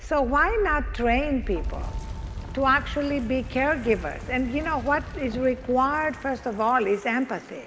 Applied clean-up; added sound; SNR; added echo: none; Wind; 9 dB; none.